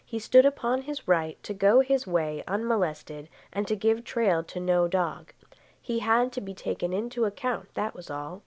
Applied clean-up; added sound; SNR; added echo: none; none; none; none.